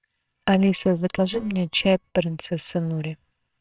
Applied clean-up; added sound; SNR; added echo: neural separator model SepFormer WHAMR!.